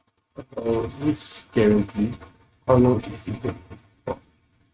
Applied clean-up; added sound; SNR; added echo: neural mask model RNNoise.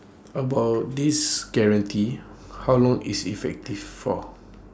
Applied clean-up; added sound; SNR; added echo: none; none; none; none.